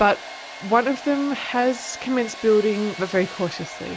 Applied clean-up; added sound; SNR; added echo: none; Domestic sounds, home sounds; 14 dB; none.